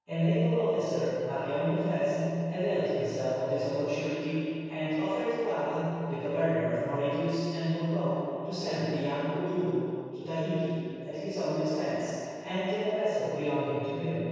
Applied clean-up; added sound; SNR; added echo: none; Piano; 17 dB; reverberation time 2.2 s.